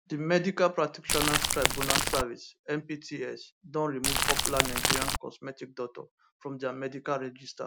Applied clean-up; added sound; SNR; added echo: none; Crumpling, crinkling / Crackle; -5 dB; none.